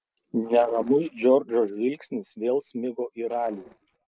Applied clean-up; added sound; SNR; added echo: neural separator model SepFormer DNS4.